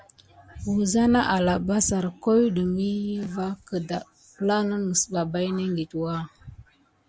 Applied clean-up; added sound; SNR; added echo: none; none; none; none.